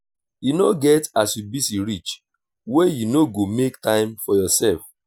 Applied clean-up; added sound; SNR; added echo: none; none; none; none.